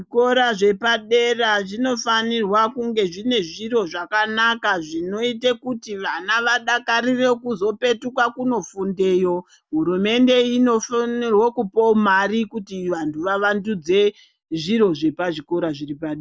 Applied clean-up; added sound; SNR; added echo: none; none; none; none.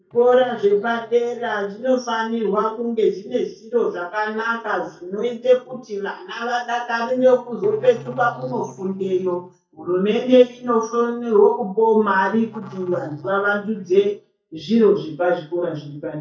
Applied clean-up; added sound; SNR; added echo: neural mask model DeepFilterNet 3.